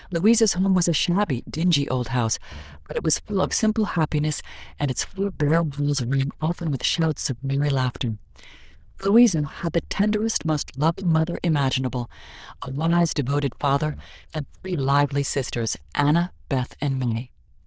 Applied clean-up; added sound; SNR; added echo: neural diffusion model UNIVERSE++.